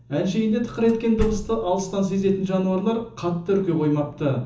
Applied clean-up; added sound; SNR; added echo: none; Slam; 10 dB; reverberation time 0.7 s.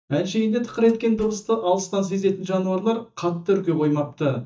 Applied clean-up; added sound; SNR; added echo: neural mask model DeepFilterNet 3.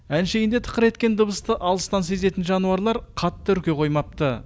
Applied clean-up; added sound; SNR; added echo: none; none; none; none.